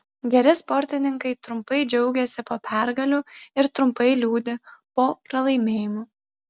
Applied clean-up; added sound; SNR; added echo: none; none; none; none.